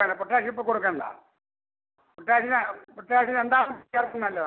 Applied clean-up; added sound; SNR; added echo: none; none; none; none.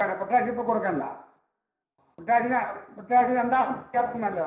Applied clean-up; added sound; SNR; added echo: none; none; none; reverberation time 0.5 s.